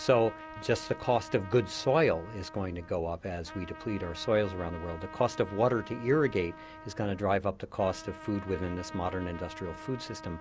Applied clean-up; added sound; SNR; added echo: none; Trumpet; 16 dB; none.